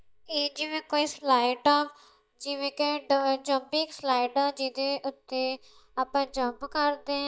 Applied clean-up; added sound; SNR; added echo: neural mask model DeepFilterNet 3.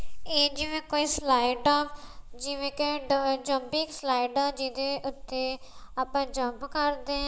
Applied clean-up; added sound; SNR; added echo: neural mask model Resemble Enhance denoiser.